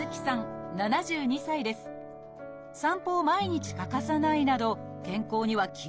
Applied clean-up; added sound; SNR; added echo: none; none; none; none.